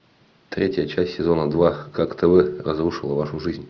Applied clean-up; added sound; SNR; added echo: none; none; none; none.